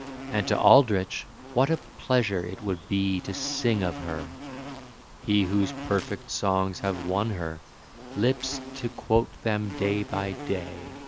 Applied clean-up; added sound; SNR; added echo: none; Insect; 13 dB; none.